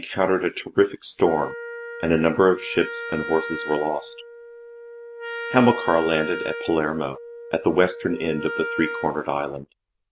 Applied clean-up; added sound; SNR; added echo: none; Wind instrument, woodwind instrument; 10 dB; none.